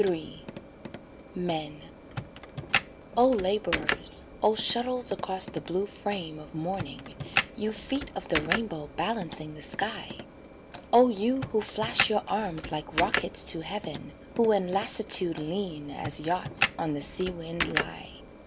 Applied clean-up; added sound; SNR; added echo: none; Computer keyboard; 6 dB; none.